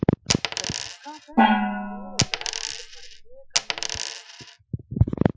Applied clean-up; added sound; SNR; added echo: classical method Wiener filter.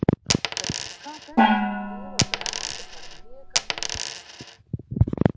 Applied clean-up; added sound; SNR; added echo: none; Coin (dropping) + Gong; -3 dB; none.